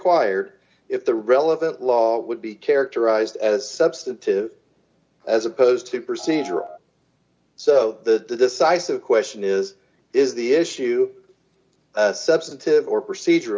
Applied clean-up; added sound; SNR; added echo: none; Piano; 13 dB; none.